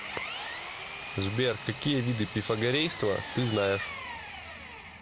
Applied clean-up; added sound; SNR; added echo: none; Engine; 6 dB; none.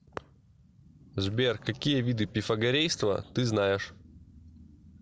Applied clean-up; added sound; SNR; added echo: none; none; none; none.